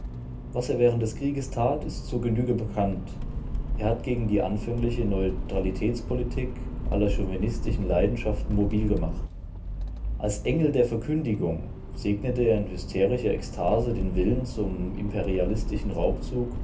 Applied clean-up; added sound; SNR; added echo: none; Accelerating, revving, vroom; 4 dB; reverberation time 0.3 s.